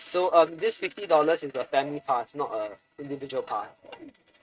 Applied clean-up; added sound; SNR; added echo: neural mask model RNNoise.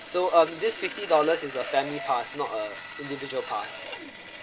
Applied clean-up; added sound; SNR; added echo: none; Sawing; 12 dB; none.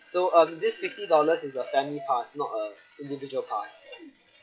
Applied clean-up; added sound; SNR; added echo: classical method log-MMSE.